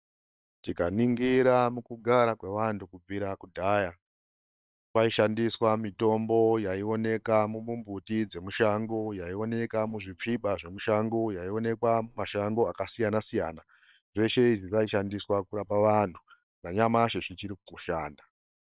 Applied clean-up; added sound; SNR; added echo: neural separator model SepFormer WHAM!.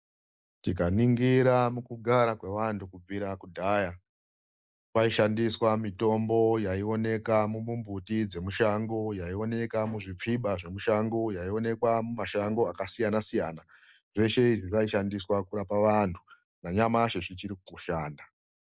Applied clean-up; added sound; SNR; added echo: neural mask model Resemble Enhance denoiser.